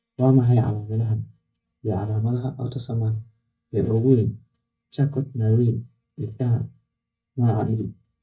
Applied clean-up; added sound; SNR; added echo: neural mask model DeepFilterNet 3.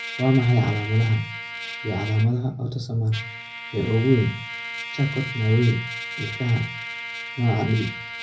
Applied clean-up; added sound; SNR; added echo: none; Trumpet; 10 dB; reverberation time 0.4 s.